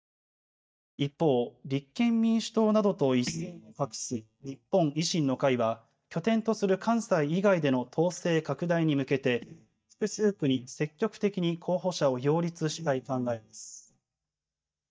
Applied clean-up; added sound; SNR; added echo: neural mask model DeepFilterNet 3.